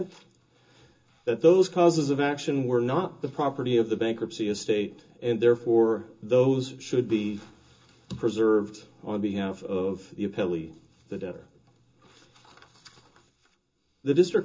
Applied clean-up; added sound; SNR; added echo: none; none; none; reverberation time 0.2 s.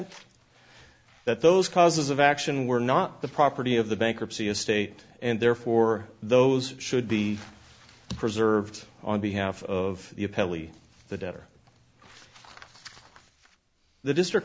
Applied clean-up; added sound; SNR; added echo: none; none; none; none.